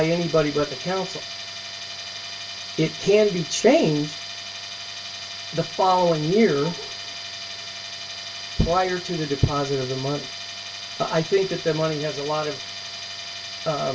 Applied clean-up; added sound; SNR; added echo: none; Tools; 10 dB; reverberation time 0.1 s.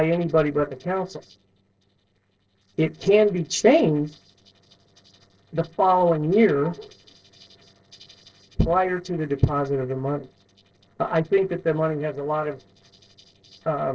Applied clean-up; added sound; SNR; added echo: neural separator model SepFormer DNS4.